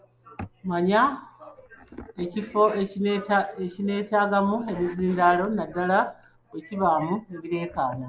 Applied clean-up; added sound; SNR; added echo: none; none; none; none.